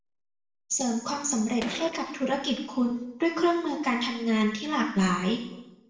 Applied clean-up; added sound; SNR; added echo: neural separator model SepFormer DNS4.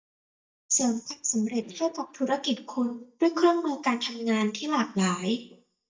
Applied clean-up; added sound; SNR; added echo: neural mask model DeepFilterNet 3.